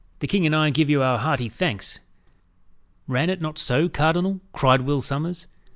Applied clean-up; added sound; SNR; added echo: none; none; none; none.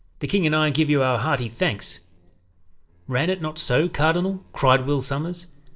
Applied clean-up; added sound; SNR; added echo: neural separator model SepFormer DNS4.